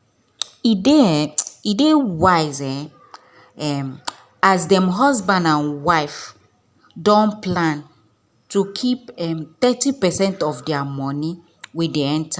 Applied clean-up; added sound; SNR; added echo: none; none; none; none.